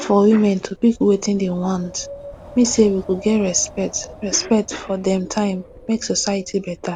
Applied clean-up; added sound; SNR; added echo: none; Wind + Cough; 18 dB; none.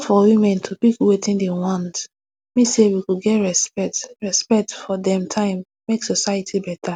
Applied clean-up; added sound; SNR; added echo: none; none; none; none.